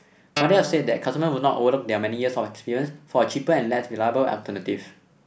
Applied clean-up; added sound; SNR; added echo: none; Guitar; 7 dB; none.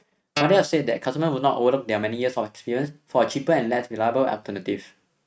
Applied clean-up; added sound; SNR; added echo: neural mask model RNNoise.